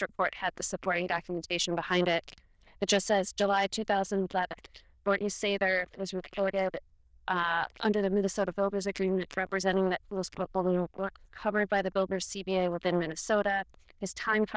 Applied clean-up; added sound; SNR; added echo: neural diffusion model UNIVERSE++.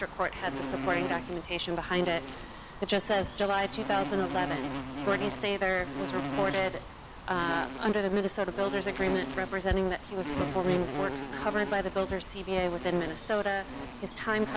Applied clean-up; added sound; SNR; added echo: none; Insect; 6 dB; none.